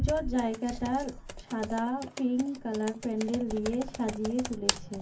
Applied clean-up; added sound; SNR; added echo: none; Computer keyboard; 6 dB; reverberation time 0.3 s.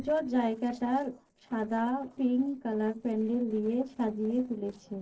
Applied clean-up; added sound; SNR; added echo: neural separator model SepFormer DNS4.